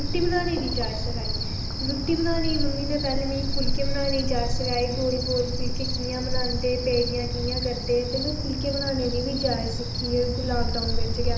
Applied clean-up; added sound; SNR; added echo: none; Cricket; -2 dB; reverberation time 0.8 s.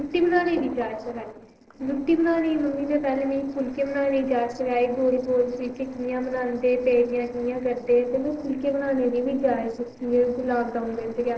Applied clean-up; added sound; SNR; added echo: neural separator model SepFormer DNS4.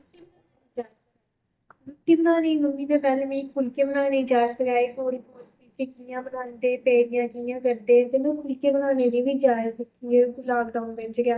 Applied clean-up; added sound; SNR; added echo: neural mask model DeepFilterNet 3.